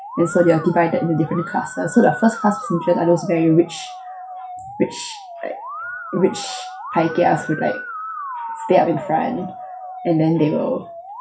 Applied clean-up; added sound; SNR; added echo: classical method WPE with log-MMSE.